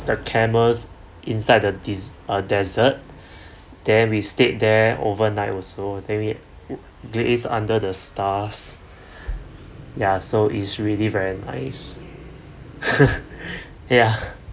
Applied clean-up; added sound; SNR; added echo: none; none; none; none.